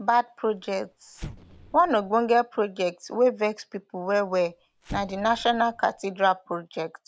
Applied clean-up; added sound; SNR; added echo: none; Explosion; 19 dB; none.